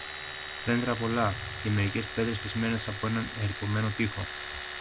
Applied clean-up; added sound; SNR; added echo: none; Domestic sounds, home sounds; 8 dB; none.